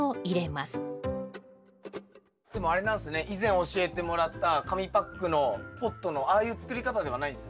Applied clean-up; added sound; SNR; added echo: none; none; none; none.